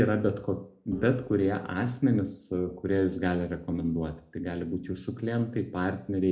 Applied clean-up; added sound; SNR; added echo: none; Organ; 17 dB; reverberation time 0.3 s.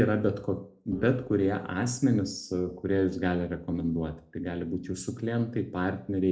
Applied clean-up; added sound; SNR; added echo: neural separator model SepFormer DNS4.